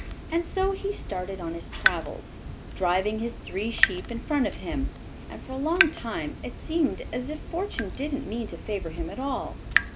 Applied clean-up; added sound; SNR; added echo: none; Drip / Water tap, faucet; 2 dB; none.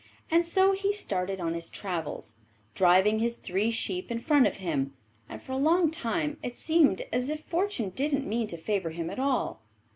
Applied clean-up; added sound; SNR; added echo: none; none; none; none.